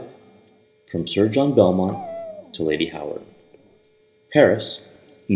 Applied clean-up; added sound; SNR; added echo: none; Dog; 18 dB; reverberation time 0.9 s.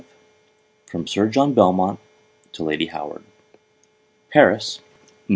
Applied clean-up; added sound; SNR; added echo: none; none; none; none.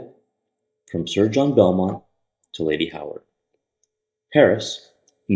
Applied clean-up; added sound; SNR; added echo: neural mask model DeepFilterNet 3.